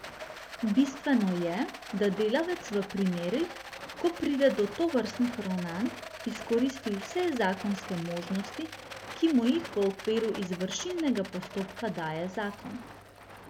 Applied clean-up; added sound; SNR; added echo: none; Rattle; 13 dB; none.